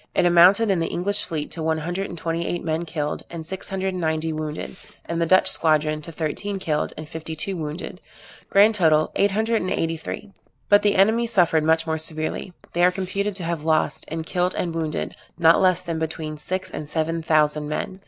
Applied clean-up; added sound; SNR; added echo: neural separator model SepFormer DNS4.